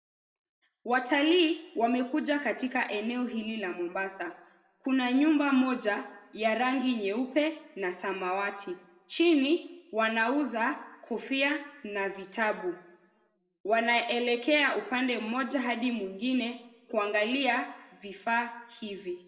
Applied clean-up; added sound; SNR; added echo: none; none; none; reverberation time 0.8 s.